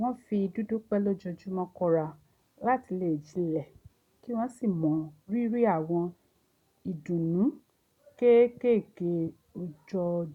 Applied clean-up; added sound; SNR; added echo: none; none; none; none.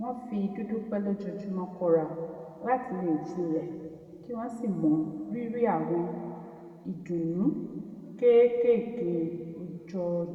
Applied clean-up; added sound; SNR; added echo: none; none; none; reverberation time 2.3 s.